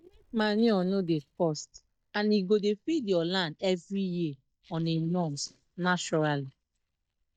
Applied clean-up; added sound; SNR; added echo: neural mask model DeepFilterNet 3.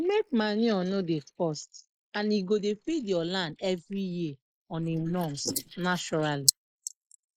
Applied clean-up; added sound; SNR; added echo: neural mask model Resemble Enhance denoiser.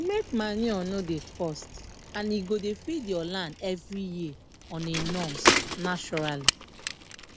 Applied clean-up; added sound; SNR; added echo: none; Bicycle; 1 dB; none.